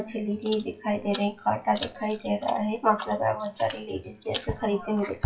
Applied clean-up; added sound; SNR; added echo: classical method WPE with log-MMSE.